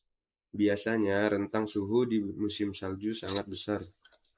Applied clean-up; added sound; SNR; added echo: neural mask model Resemble Enhance denoiser.